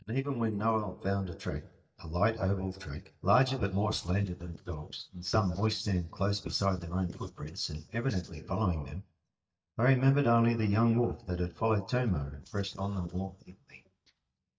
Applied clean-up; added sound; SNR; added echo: neural mask model DeepFilterNet 3.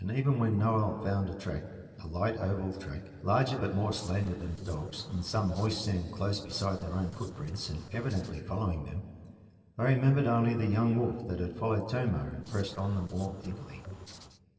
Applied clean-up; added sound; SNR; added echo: neural separator model SepFormer DNS4.